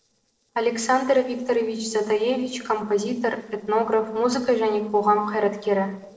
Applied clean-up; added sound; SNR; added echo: neural separator model SepFormer DNS4.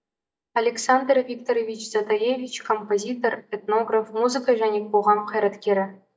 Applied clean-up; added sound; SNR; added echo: neural mask model DeepFilterNet 3.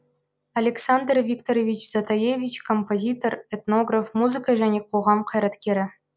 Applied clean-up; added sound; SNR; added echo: none; none; none; none.